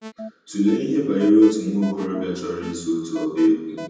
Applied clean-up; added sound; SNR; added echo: none; Alarm; 17 dB; reverberation time 1.1 s.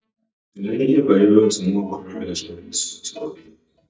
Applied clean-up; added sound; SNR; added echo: neural mask model DeepFilterNet 3.